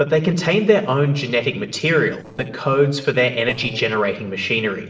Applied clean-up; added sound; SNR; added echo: neural separator model SepFormer DNS4.